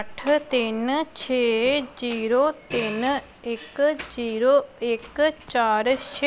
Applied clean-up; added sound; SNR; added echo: none; none; none; none.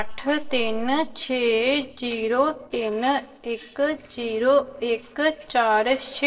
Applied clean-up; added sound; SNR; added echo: neural separator model SepFormer DNS4.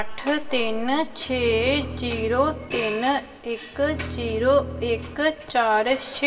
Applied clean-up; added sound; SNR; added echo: none; Bowed string instrument; 11 dB; reverberation time 1.4 s.